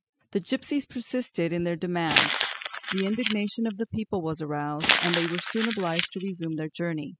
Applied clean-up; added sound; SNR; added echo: classical method spectral subtraction.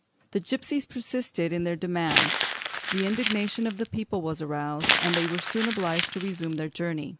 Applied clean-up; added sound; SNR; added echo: none; Crumpling, crinkling; 1 dB; none.